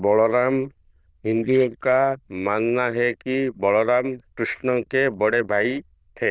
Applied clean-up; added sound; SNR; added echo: neural diffusion model UNIVERSE++.